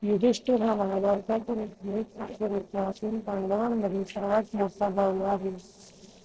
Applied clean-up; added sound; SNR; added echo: neural separator model SepFormer DNS4.